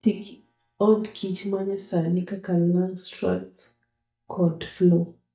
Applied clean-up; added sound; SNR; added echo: neural mask model DeepFilterNet 3.